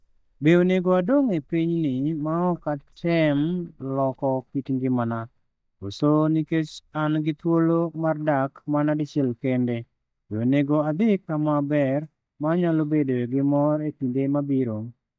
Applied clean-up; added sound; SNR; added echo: neural mask model DeepFilterNet 3.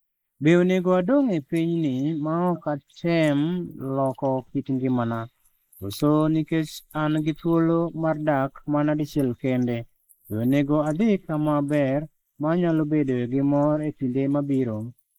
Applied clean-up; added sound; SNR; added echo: neural mask model Resemble Enhance denoiser.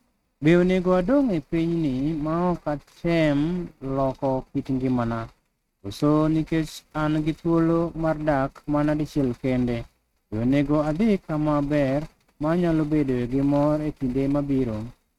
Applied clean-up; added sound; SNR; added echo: neural mask model RNNoise.